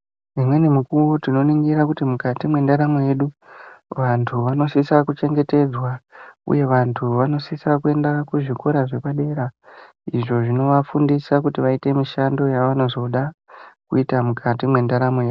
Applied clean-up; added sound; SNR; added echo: none; none; none; none.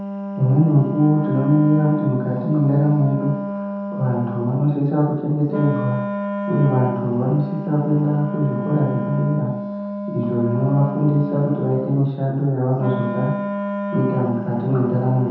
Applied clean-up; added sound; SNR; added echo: none; Wind instrument, woodwind instrument; 7 dB; reverberation time 0.9 s.